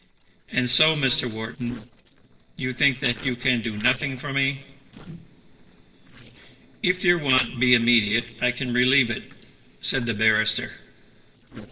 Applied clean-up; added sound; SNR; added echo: neural separator model SepFormer DNS4.